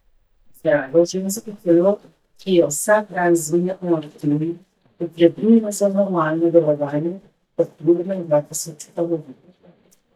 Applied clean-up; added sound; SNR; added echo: neural mask model DeepFilterNet 3.